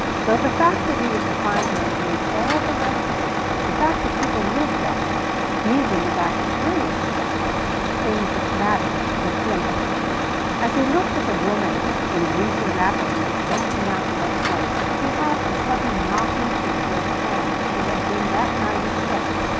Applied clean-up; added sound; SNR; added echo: none; Truck; -4 dB; none.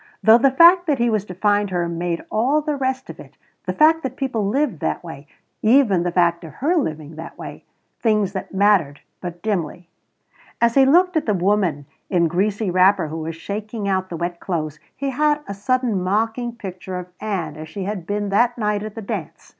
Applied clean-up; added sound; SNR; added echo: none; none; none; none.